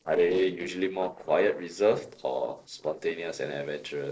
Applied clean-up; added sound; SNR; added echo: neural separator model SepFormer DNS4.